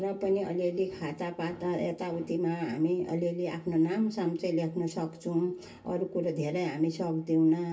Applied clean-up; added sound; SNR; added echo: none; none; none; reverberation time 0.1 s.